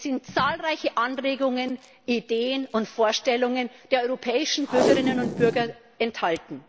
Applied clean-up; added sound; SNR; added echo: none; Packing tape, duct tape; 8 dB; none.